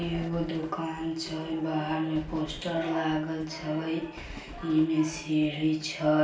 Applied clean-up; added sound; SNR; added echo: none; Train; 18 dB; reverberation time 0.3 s.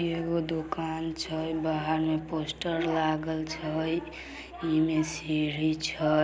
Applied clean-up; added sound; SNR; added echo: none; none; none; none.